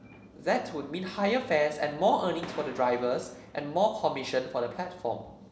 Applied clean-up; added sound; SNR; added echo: none; Fireworks; 19 dB; none.